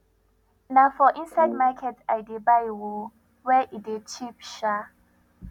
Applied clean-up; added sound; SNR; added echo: none; Brass instrument; 13 dB; none.